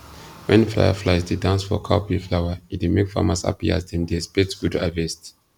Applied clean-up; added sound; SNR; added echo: none; none; none; none.